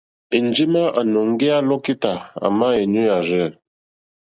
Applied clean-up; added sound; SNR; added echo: none; none; none; none.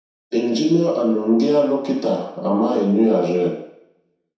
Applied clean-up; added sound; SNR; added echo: none; none; none; reverberation time 0.7 s.